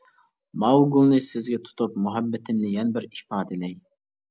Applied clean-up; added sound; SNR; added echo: none; none; none; none.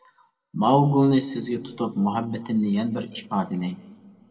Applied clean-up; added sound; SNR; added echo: none; none; none; reverberation time 1.5 s.